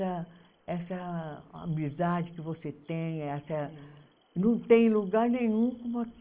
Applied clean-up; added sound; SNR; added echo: neural mask model Resemble Enhance denoiser.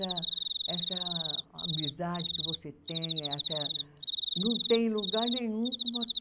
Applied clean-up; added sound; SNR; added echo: none; Cricket; -5 dB; none.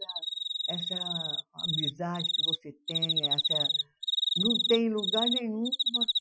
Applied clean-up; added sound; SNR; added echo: classical method Wiener filter.